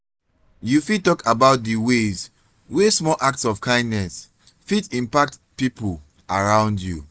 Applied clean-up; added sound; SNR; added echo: none; none; none; none.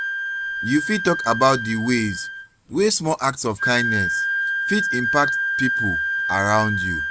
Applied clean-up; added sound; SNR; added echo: none; Wind instrument, woodwind instrument; 2 dB; none.